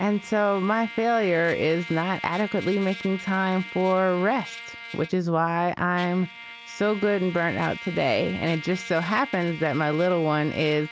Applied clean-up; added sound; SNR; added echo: none; Trumpet; 14 dB; none.